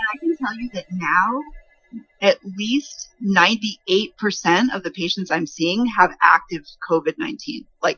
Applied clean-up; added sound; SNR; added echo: classical method Wiener filter.